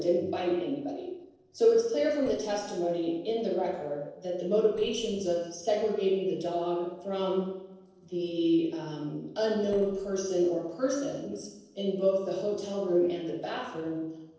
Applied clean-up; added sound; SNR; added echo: neural separator model SepFormer DNS4.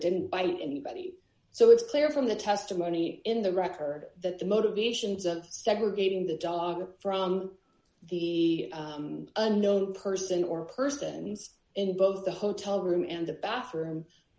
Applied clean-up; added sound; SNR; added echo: none; none; none; none.